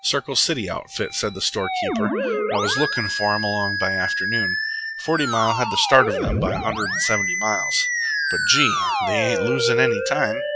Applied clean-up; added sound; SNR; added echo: classical method log-MMSE.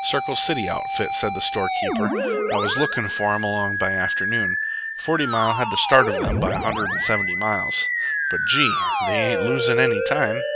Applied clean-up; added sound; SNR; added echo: none; Musical instrument; 0 dB; none.